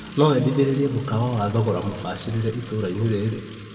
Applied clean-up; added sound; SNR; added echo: none; Bicycle; 19 dB; reverberation time 1.7 s.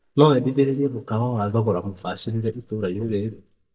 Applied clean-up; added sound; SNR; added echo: neural mask model DeepFilterNet 3.